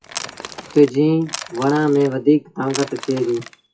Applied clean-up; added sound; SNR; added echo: classical method WPE with log-MMSE.